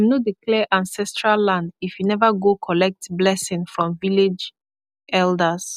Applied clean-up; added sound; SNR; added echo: none; none; none; none.